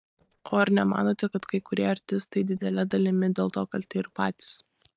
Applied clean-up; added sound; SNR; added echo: neural mask model DeepFilterNet 3.